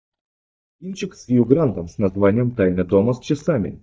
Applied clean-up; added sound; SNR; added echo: neural mask model DeepFilterNet 3.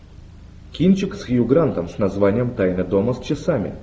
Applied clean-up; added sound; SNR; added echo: none; none; none; none.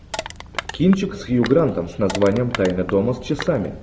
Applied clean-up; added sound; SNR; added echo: none; Crushing; 13 dB; none.